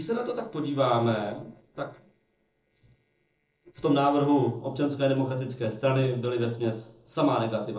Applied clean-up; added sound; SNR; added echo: neural separator model SepFormer DNS4.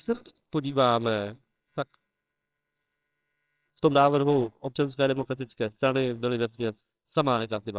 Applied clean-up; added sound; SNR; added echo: neural separator model SepFormer WHAMR!.